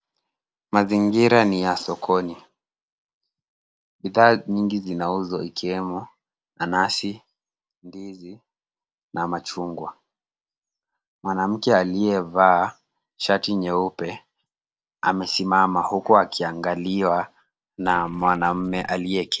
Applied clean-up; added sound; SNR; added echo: neural separator model SepFormer DNS4.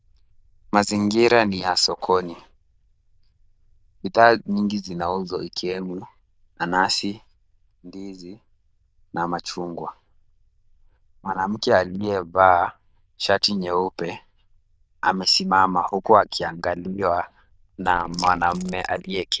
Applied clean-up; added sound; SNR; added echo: neural diffusion model UNIVERSE++.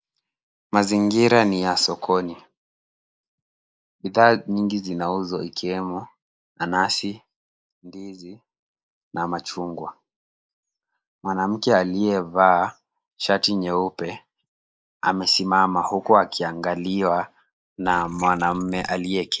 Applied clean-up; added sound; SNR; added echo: neural mask model Resemble Enhance denoiser.